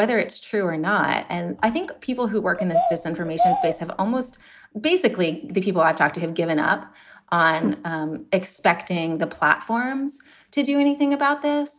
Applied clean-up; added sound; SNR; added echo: none; Bird vocalization, bird call, bird song; 2 dB; none.